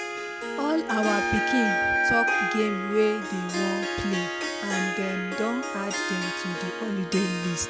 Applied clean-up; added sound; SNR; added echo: none; Wind instrument, woodwind instrument + Harp; 0 dB; none.